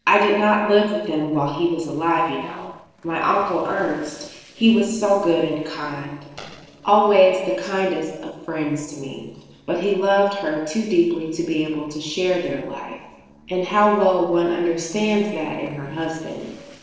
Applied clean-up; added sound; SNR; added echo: neural separator model SepFormer DNS4.